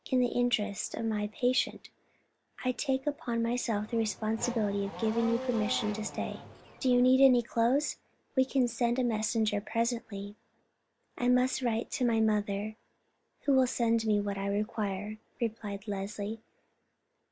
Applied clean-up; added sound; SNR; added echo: none; Race car, auto racing / Accelerating, revving, vroom; 11 dB; none.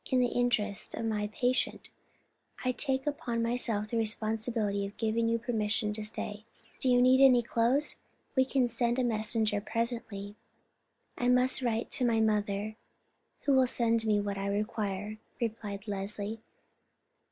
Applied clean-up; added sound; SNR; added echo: none; none; none; none.